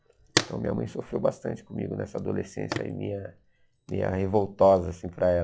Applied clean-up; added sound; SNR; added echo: classical method log-MMSE.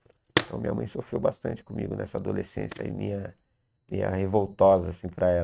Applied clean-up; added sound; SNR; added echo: neural mask model RNNoise.